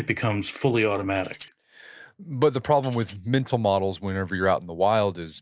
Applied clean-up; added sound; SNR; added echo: neural mask model DeepFilterNet 3.